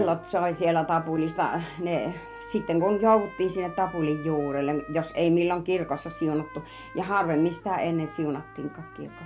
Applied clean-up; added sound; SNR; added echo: none; Trumpet; 18 dB; none.